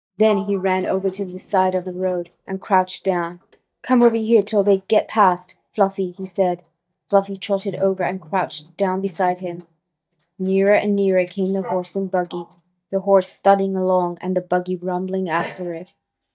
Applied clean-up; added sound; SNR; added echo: neural mask model DeepFilterNet 3.